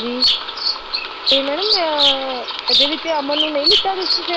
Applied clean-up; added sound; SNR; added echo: none; Bird vocalization, bird call, bird song; -4 dB; none.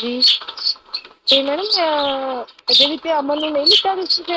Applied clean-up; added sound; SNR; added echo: neural mask model RNNoise.